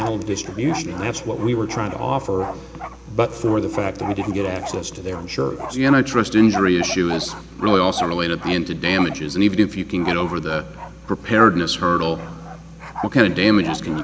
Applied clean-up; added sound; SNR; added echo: none; Bark; 13 dB; none.